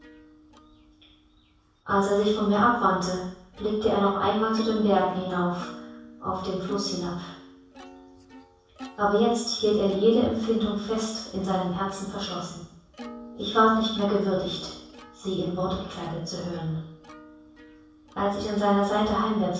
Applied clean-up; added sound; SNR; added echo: none; Plucked string instrument; 20 dB; reverberation time 0.7 s.